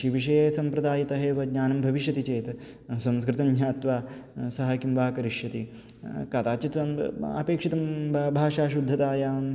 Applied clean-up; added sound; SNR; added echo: none; none; none; none.